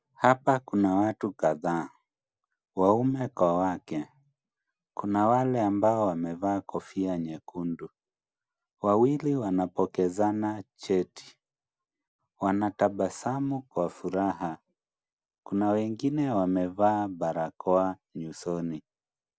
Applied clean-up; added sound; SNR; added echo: none; none; none; none.